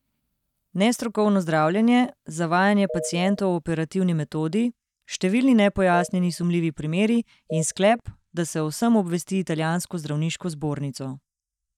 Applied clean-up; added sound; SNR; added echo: neural mask model DeepFilterNet 3.